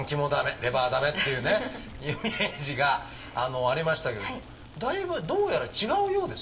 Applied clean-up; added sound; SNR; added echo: none; Boiling; 17 dB; reverberation time 0.6 s.